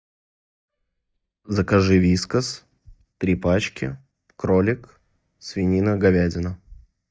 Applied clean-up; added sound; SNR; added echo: neural mask model DeepFilterNet 3.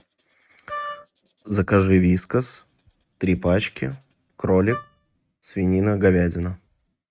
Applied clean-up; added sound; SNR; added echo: neural mask model RNNoise.